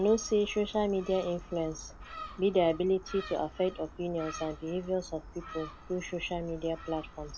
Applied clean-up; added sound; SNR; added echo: none; Gull, seagull; 15 dB; none.